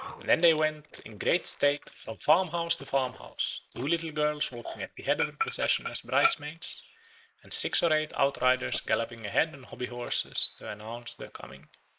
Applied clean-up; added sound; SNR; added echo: neural mask model Resemble Enhance denoiser.